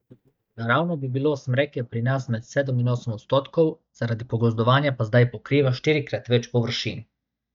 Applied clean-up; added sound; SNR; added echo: neural mask model DeepFilterNet 3.